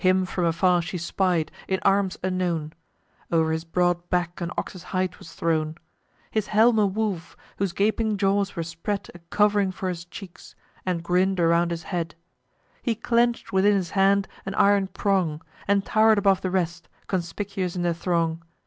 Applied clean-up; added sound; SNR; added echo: none; none; none; none.